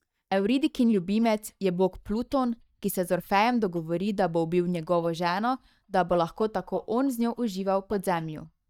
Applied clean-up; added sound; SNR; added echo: neural mask model DeepFilterNet 3.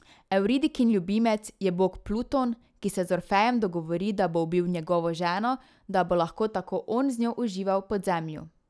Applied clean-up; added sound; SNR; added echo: none; none; none; none.